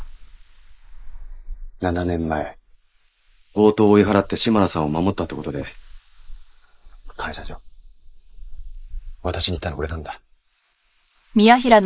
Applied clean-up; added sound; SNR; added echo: neural mask model Resemble Enhance denoiser.